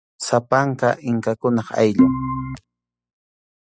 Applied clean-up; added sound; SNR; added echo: classical method spectral subtraction.